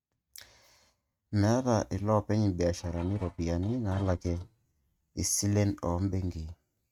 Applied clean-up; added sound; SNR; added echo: neural mask model RNNoise.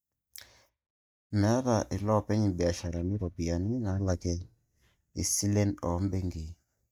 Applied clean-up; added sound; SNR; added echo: neural mask model DeepFilterNet 3.